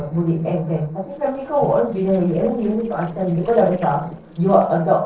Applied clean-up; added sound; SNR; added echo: neural separator model SepFormer DNS4.